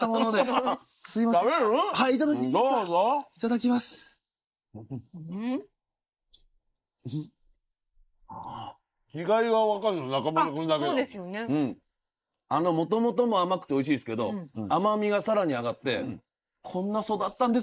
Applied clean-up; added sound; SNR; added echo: neural mask model Resemble Enhance denoiser.